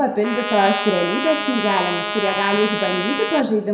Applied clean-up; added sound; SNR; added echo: none; Trumpet; 5 dB; reverberation time 0.6 s.